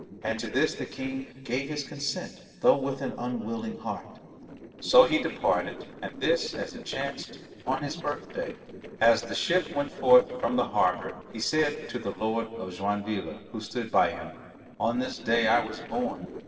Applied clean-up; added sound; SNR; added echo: neural separator model SepFormer DNS4.